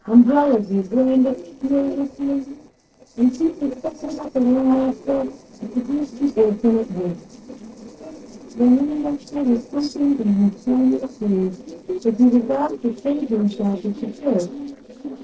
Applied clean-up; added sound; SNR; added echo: neural separator model SepFormer DNS4.